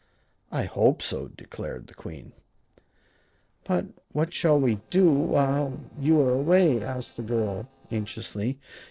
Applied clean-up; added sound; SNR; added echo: neural separator model SepFormer DNS4.